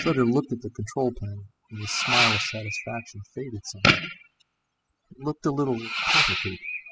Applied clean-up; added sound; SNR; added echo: classical method spectral subtraction.